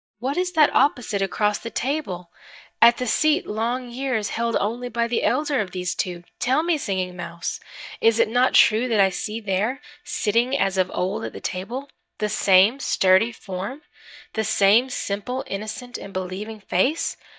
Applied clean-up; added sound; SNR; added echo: neural mask model DeepFilterNet 3.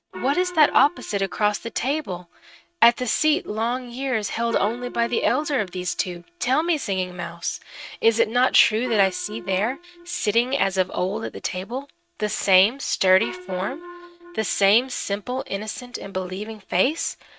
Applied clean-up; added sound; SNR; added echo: neural mask model RNNoise.